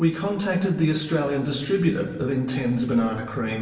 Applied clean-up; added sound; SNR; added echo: none; none; none; reverberation time 1.0 s.